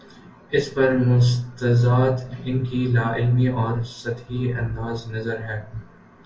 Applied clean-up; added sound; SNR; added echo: none; none; none; reverberation time 0.2 s.